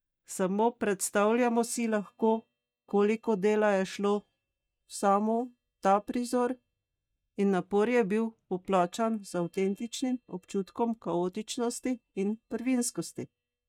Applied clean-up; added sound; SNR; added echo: neural mask model DeepFilterNet 3.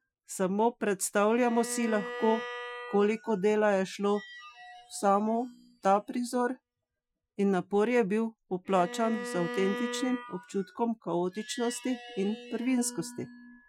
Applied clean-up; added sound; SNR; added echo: classical method Wiener filter.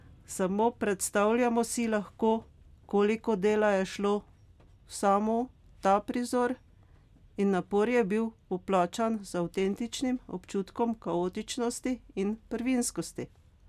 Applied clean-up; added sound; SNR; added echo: none; none; none; none.